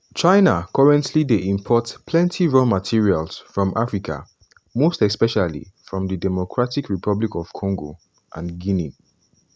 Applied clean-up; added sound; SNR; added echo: none; none; none; none.